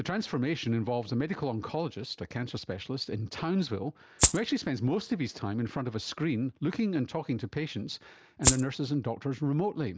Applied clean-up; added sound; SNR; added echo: none; Rattle (instrument); -5 dB; none.